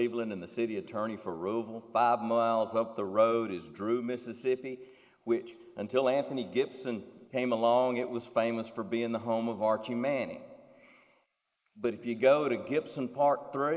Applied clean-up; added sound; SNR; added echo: neural mask model Resemble Enhance denoiser.